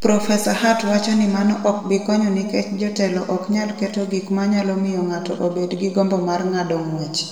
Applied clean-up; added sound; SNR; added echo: none; none; none; reverberation time 1.8 s.